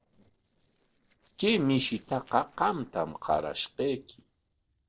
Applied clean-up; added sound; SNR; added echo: neural separator model SepFormer DNS4.